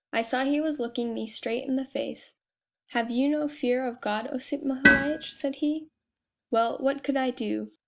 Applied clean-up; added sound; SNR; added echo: none; Tools; 0 dB; none.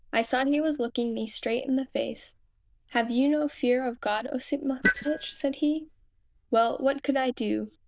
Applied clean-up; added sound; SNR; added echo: neural diffusion model UNIVERSE++.